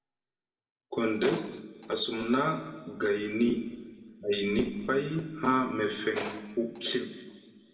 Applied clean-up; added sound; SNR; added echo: neural separator model SepFormer DNS4.